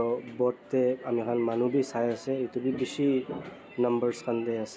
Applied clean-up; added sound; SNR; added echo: none; none; none; none.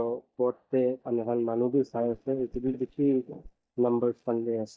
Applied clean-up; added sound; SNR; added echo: neural mask model DeepFilterNet 3.